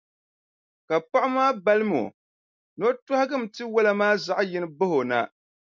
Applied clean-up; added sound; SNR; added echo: none; none; none; none.